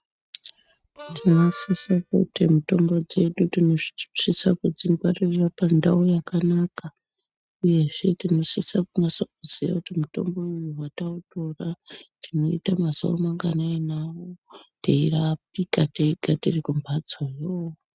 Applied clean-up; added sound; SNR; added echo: neural mask model RNNoise.